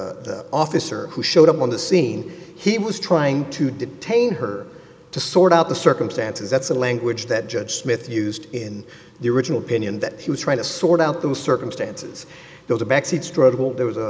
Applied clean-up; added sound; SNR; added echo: none; none; none; none.